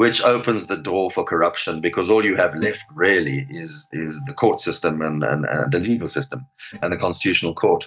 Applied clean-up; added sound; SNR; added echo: neural mask model DeepFilterNet 3.